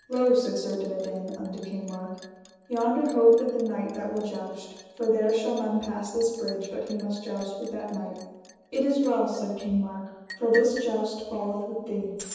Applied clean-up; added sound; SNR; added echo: none; Liquid; 19 dB; reverberation time 1.1 s.